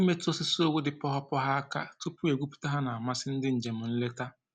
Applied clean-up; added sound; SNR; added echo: none; none; none; none.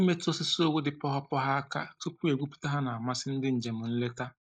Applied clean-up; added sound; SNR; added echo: neural mask model Resemble Enhance denoiser.